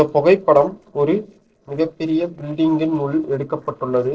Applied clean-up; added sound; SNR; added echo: neural separator model SepFormer DNS4.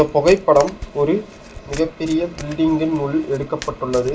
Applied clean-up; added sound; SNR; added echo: none; Domestic sounds, home sounds; 17 dB; reverberation time 0.2 s.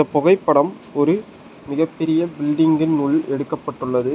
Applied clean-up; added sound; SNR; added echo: none; none; none; none.